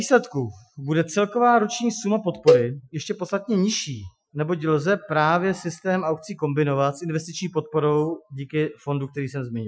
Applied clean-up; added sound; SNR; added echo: classical method Wiener filter.